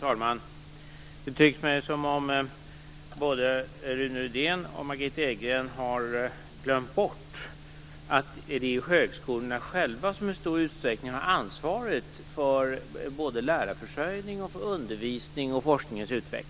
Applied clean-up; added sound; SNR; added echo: none; none; none; none.